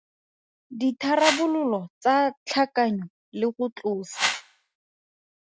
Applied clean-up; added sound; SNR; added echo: none; Whoosh, swoosh, swish; 3 dB; none.